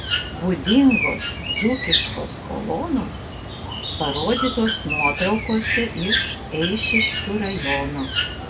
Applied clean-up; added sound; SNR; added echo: none; Bird; 2 dB; reverberation time 0.1 s.